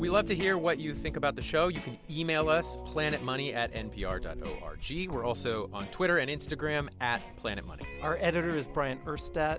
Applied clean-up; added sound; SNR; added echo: none; Insect; 16 dB; none.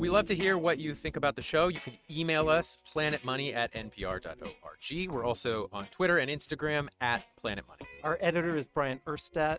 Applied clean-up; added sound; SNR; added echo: neural mask model RNNoise.